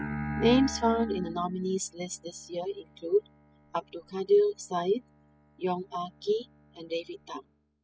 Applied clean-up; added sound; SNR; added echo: classical method spectral subtraction.